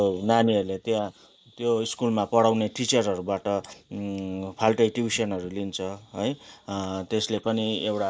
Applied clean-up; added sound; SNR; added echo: neural mask model Resemble Enhance denoiser.